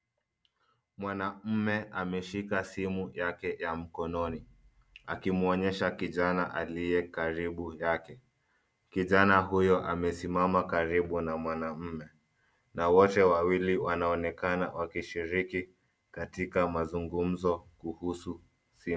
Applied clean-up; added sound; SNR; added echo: none; none; none; none.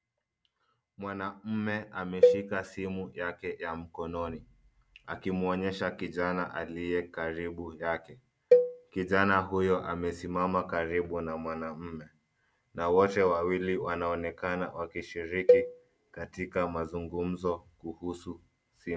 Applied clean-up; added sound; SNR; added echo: none; Cowbell; -4 dB; none.